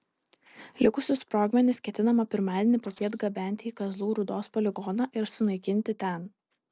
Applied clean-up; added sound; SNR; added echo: neural separator model SepFormer DNS4.